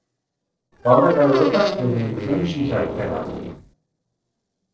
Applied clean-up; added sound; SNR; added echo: neural separator model SepFormer DNS4.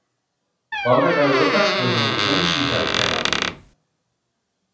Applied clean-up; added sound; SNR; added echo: none; Squeak; -2 dB; reverberation time 0.7 s.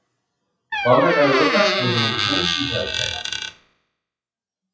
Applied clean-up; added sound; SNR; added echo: classical method WPE with log-MMSE.